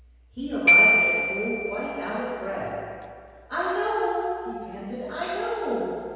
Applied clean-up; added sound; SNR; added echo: none; Glockenspiel; -5 dB; reverberation time 1.9 s.